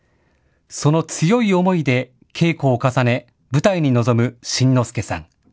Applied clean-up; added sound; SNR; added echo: none; none; none; none.